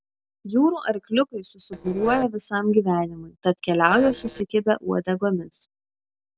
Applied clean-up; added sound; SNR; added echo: neural separator model SepFormer DNS4.